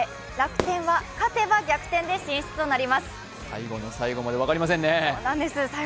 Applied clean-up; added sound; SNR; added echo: none; Fire / Fireworks; 15 dB; none.